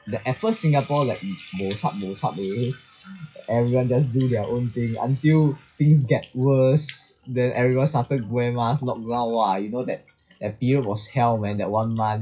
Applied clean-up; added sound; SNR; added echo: classical method WPE with log-MMSE.